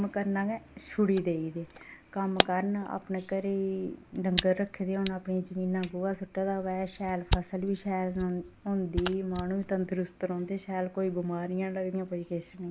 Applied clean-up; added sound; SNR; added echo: none; Camera; 8 dB; none.